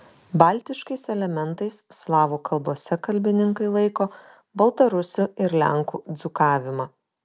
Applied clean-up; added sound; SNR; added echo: none; none; none; none.